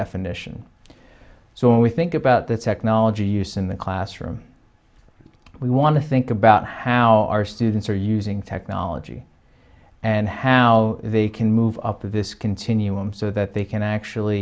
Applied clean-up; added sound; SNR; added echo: none; none; none; none.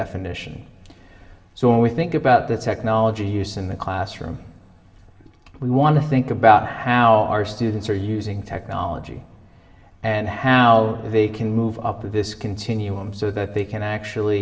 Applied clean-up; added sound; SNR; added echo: none; none; none; reverberation time 2.3 s.